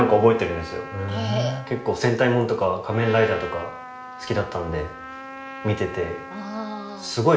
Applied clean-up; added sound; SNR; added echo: none; Trumpet; 14 dB; reverberation time 0.6 s.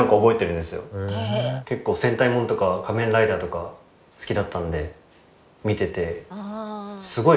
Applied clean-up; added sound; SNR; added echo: none; none; none; none.